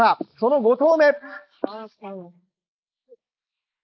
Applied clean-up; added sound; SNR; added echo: neural mask model Resemble Enhance denoiser.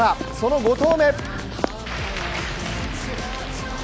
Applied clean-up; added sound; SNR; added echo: none; Drawer open or close; 16 dB; none.